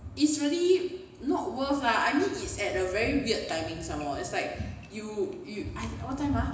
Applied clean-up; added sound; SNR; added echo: none; none; none; reverberation time 1.0 s.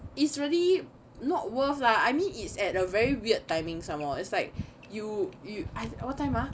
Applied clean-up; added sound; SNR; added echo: none; none; none; none.